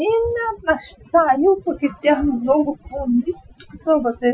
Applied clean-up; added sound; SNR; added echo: classical method Wiener filter.